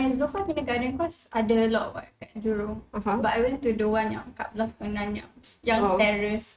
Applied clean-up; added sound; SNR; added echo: neural mask model RNNoise.